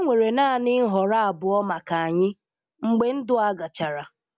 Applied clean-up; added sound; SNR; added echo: none; none; none; none.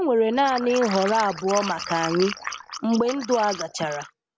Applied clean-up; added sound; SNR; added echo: none; Liquid; 11 dB; none.